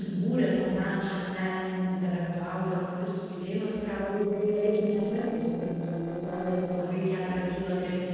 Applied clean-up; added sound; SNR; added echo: neural separator model SepFormer DNS4.